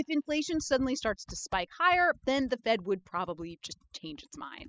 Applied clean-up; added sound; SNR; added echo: classical method spectral subtraction.